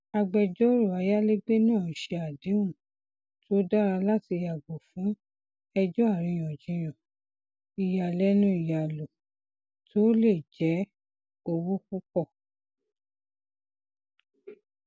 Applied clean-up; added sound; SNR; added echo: none; none; none; none.